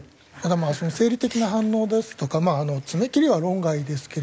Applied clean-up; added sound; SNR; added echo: none; none; none; none.